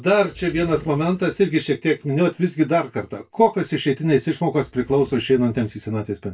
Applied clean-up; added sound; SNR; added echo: neural mask model DeepFilterNet 3.